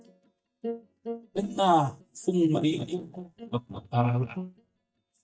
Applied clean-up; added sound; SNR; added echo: neural mask model DeepFilterNet 3.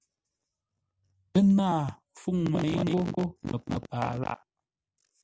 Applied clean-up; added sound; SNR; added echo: none; none; none; none.